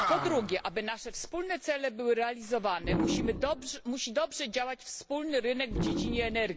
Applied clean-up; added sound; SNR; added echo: none; Animal; 4 dB; none.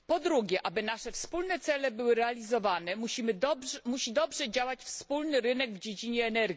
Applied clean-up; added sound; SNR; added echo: none; none; none; none.